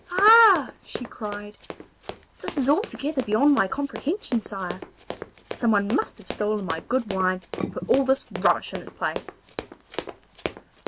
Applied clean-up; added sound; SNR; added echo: none; Run; 11 dB; none.